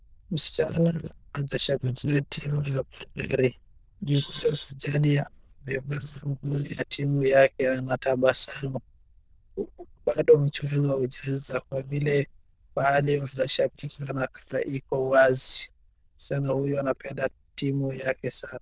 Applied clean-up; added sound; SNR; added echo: neural diffusion model UNIVERSE++.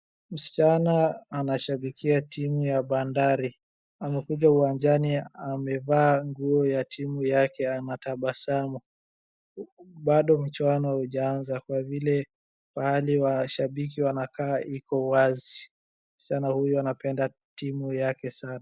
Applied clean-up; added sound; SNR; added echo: neural mask model Resemble Enhance denoiser.